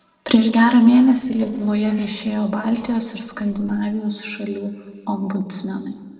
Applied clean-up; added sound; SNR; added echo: neural separator model SepFormer DNS4.